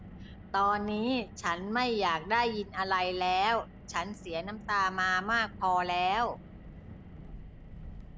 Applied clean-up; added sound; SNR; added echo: none; Car; 15 dB; none.